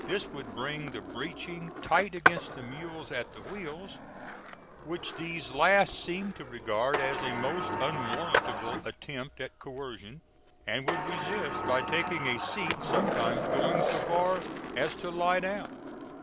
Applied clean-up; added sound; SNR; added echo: none; Skateboard + Sliding door; 1 dB; none.